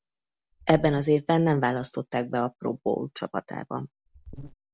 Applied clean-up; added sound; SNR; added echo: none; Buzz; 15 dB; none.